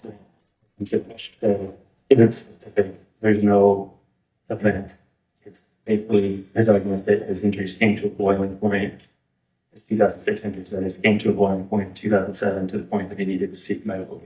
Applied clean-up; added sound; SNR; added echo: neural mask model DeepFilterNet 3.